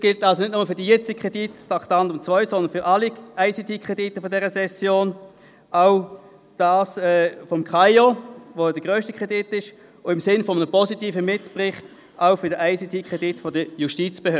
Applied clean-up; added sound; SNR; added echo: none; none; none; none.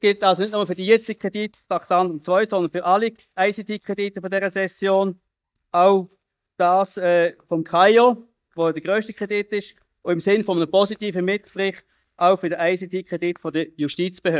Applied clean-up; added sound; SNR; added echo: neural mask model DeepFilterNet 3.